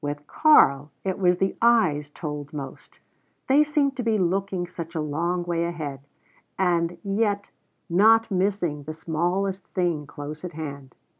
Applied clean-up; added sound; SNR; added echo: none; none; none; none.